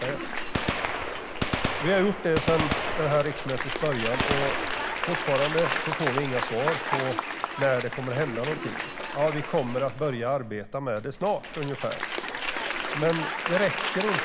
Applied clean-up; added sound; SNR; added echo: none; Applause / Crowd + Gunshot, gunfire; 2 dB; none.